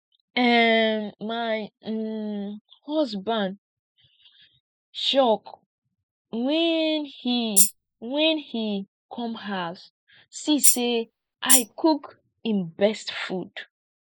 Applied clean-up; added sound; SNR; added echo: neural mask model Resemble Enhance denoiser.